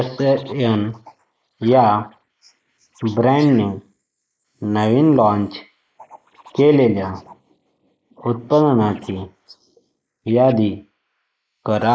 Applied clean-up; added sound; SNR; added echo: neural mask model Resemble Enhance denoiser.